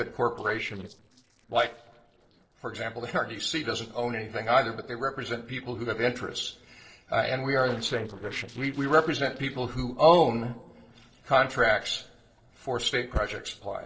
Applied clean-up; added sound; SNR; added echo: neural separator model SepFormer DNS4.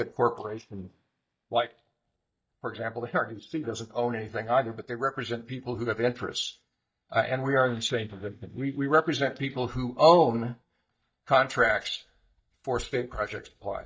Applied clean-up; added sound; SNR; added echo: neural mask model DeepFilterNet 3.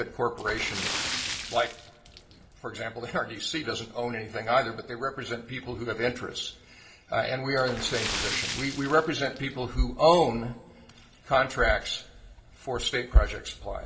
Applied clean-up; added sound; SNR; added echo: none; Splash, splatter; 11 dB; reverberation time 0.7 s.